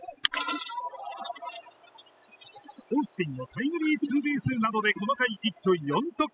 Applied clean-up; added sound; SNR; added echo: classical method spectral subtraction.